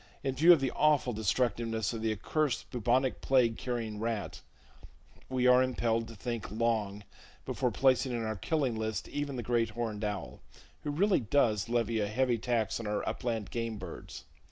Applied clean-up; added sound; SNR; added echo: none; none; none; none.